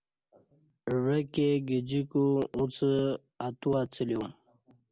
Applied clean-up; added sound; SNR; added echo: none; none; none; none.